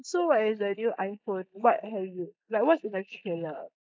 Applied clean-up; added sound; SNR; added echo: neural mask model Resemble Enhance denoiser.